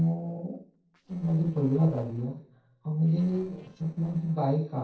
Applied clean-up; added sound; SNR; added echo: neural separator model SepFormer DNS4.